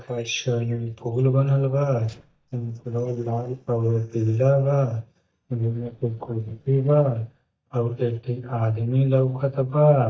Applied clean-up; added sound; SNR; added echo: neural mask model DeepFilterNet 3.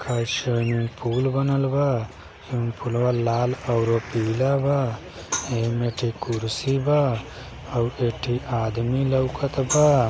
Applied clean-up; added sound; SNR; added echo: none; none; none; none.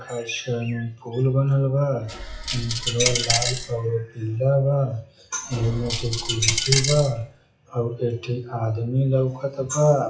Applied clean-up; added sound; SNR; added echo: classical method WPE with log-MMSE.